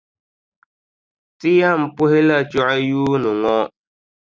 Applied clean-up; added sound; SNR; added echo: none; none; none; none.